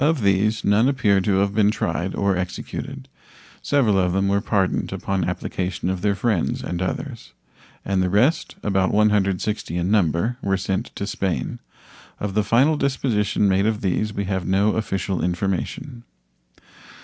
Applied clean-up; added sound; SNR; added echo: none; none; none; none.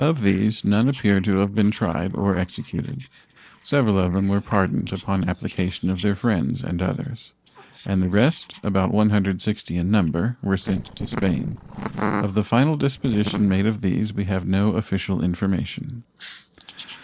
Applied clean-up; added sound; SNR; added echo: neural separator model SepFormer DNS4.